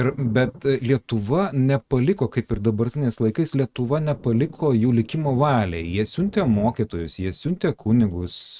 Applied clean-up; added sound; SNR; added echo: neural mask model RNNoise.